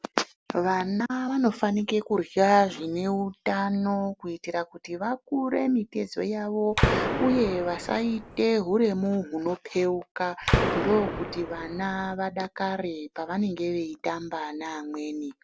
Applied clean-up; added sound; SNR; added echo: none; Gunshot, gunfire; 1 dB; none.